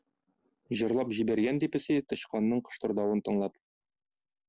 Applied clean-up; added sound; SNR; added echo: none; none; none; none.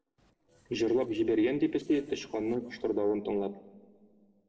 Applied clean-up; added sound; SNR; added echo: neural separator model SepFormer DNS4.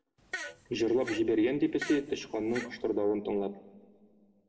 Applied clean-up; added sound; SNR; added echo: none; Fart; 12 dB; reverberation time 1.0 s.